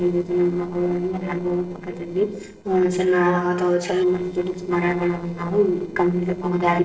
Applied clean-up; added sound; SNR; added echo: neural separator model SepFormer DNS4.